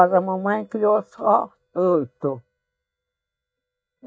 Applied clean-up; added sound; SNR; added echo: neural mask model DeepFilterNet 3.